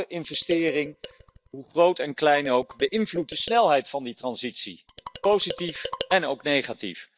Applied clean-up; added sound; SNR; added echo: neural mask model DeepFilterNet 3.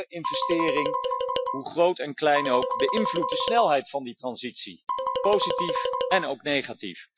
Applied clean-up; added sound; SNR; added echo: classical method Wiener filter.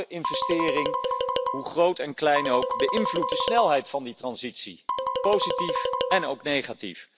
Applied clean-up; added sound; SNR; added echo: none; Marimba, xylophone; 1 dB; none.